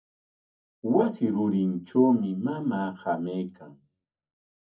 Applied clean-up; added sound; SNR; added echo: none; none; none; reverberation time 0.3 s.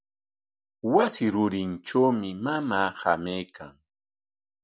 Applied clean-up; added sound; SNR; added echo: none; none; none; none.